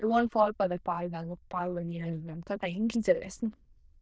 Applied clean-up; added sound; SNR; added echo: neural diffusion model UNIVERSE++.